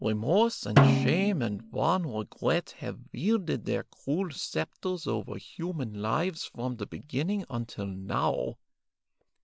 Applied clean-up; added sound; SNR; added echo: none; Snare drum; -2 dB; none.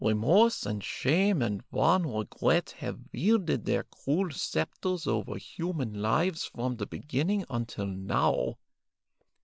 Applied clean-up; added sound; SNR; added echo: none; none; none; none.